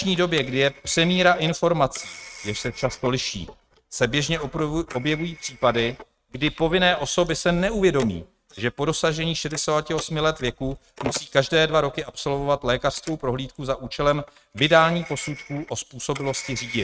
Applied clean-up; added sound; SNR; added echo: neural mask model RNNoise.